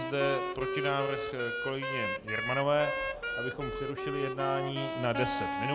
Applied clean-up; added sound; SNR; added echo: none; Wind instrument, woodwind instrument; 2 dB; none.